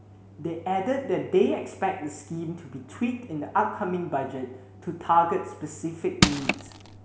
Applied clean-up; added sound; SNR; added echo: none; Crushing; -3 dB; none.